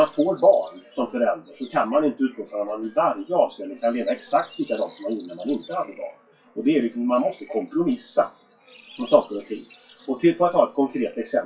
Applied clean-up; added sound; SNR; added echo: classical method WPE with log-MMSE.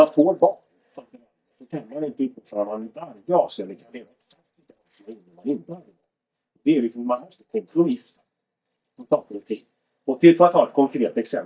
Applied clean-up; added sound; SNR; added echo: neural mask model DeepFilterNet 3.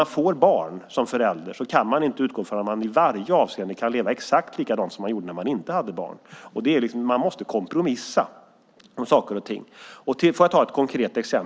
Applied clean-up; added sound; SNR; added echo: none; none; none; none.